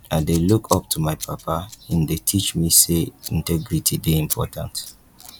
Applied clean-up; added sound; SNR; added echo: none; Scissors; 16 dB; none.